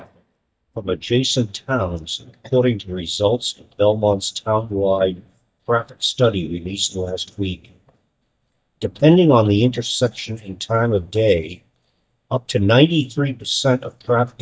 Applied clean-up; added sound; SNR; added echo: neural mask model DeepFilterNet 3.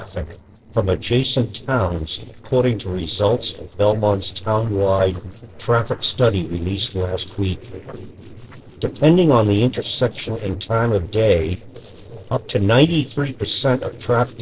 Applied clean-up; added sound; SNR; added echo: neural separator model SepFormer DNS4.